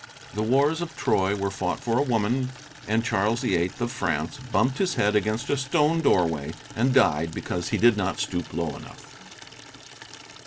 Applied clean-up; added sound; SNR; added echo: none; Water tap, faucet / Liquid; 18 dB; none.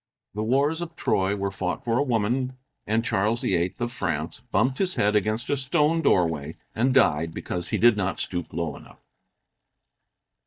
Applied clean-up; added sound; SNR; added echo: neural mask model DeepFilterNet 3.